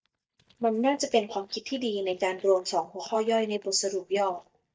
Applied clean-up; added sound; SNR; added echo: neural mask model DeepFilterNet 3.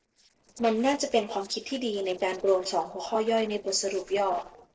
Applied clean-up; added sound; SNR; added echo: neural separator model SepFormer DNS4.